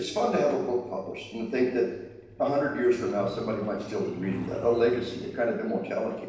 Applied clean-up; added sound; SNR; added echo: none; Truck; 17 dB; reverberation time 0.9 s.